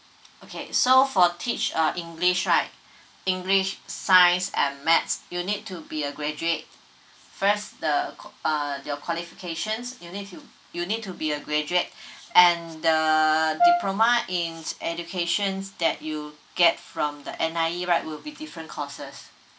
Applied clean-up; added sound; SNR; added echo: none; Brass instrument; 0 dB; none.